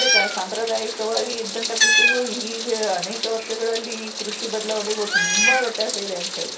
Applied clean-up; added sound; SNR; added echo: none; Meow; -3 dB; reverberation time 0.3 s.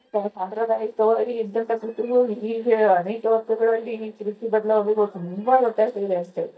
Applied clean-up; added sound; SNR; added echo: neural mask model DeepFilterNet 3.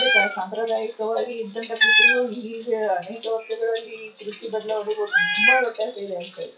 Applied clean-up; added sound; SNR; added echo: classical method WPE with log-MMSE.